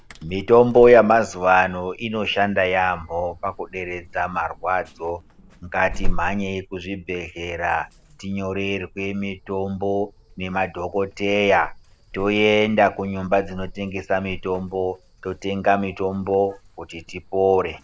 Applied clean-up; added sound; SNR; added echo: none; Alarm / Insect; 11 dB; none.